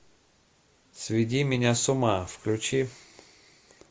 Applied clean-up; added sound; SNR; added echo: none; none; none; none.